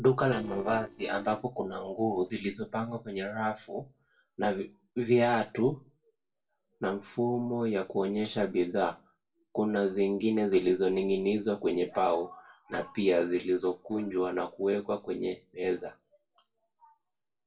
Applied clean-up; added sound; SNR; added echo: neural separator model SepFormer DNS4.